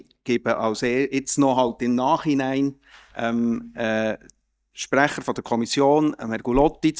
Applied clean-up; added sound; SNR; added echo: neural mask model DeepFilterNet 3.